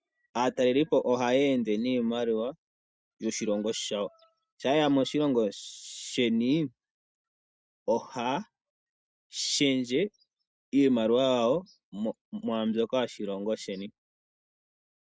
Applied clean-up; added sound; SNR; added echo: none; none; none; none.